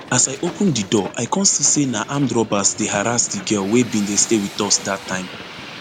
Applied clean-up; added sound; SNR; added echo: none; Hiss; 15 dB; none.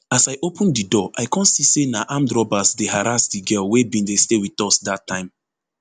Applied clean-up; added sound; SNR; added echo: none; none; none; none.